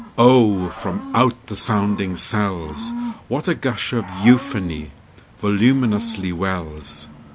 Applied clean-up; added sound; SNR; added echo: none; Cricket / Growling; 15 dB; none.